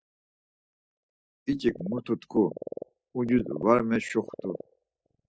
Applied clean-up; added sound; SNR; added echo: neural mask model DeepFilterNet 3.